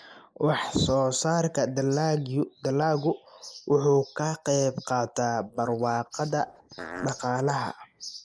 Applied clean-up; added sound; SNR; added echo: neural mask model Resemble Enhance denoiser.